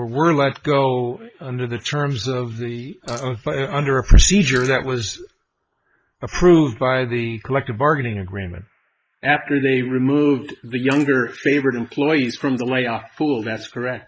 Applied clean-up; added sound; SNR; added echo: neural mask model Resemble Enhance denoiser.